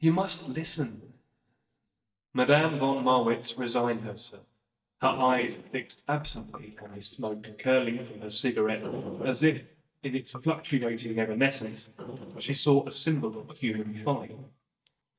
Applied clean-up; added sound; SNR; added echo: neural mask model DeepFilterNet 3.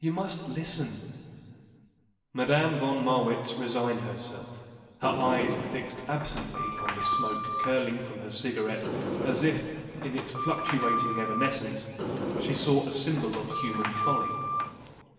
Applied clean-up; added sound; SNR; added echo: none; Sliding door; 1 dB; reverberation time 2.3 s.